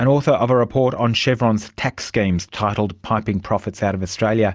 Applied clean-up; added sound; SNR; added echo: none; none; none; none.